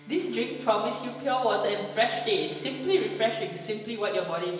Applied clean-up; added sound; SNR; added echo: none; Bowed string instrument; 19 dB; reverberation time 1.0 s.